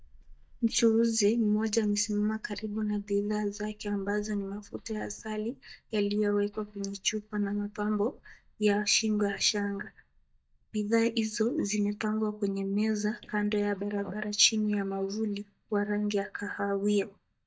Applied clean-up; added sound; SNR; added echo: neural mask model DeepFilterNet 3.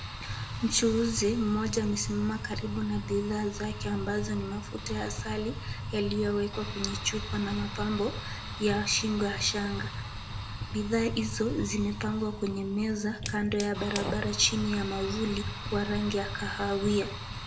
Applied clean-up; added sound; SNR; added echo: none; Fire; 6 dB; reverberation time 0.8 s.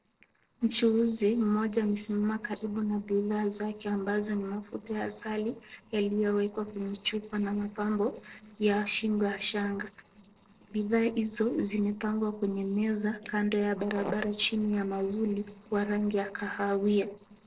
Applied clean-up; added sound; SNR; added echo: neural separator model SepFormer DNS4.